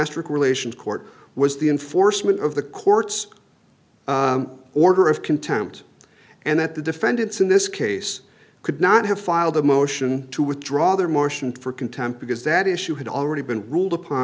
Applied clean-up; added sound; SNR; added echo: none; none; none; none.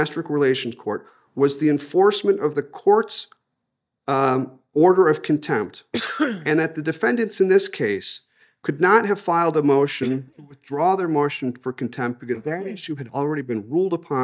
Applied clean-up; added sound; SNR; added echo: neural mask model DeepFilterNet 3.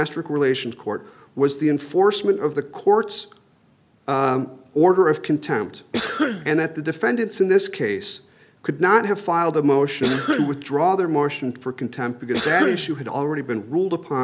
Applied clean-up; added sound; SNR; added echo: none; Cough; 5 dB; none.